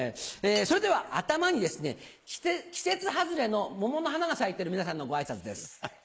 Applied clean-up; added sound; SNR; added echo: neural mask model Resemble Enhance denoiser.